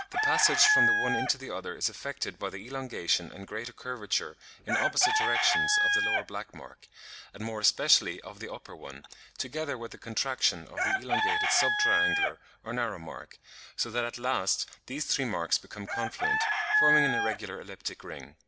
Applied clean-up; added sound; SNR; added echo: none; Chicken, rooster; -1 dB; none.